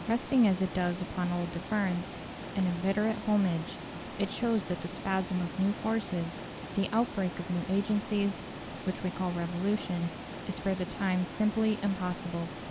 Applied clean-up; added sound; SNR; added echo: none; Water; 10 dB; none.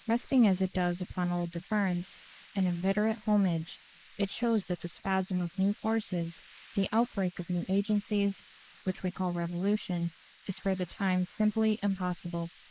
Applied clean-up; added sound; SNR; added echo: neural mask model Resemble Enhance denoiser.